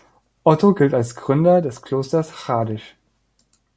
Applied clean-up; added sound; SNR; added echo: none; none; none; none.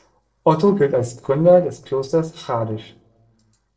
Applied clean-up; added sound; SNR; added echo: neural separator model SepFormer DNS4.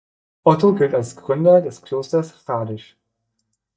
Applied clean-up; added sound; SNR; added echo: neural mask model DeepFilterNet 3.